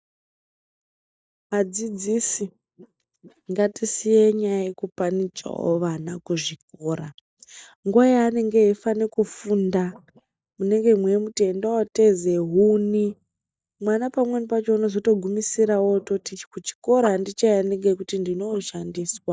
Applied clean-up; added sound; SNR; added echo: neural mask model DeepFilterNet 3.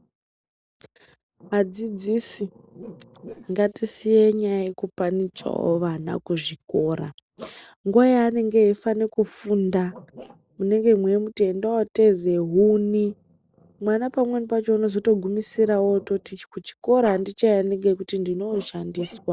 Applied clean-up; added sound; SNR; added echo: neural separator model SepFormer DNS4.